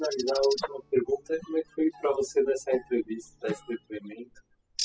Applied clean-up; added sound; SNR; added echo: classical method spectral subtraction.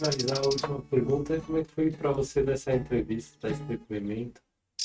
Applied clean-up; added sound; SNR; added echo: neural mask model RNNoise.